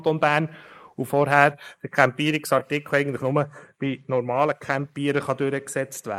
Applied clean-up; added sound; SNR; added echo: neural mask model Resemble Enhance denoiser.